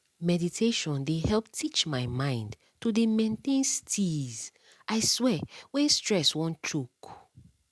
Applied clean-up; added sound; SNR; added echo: none; none; none; none.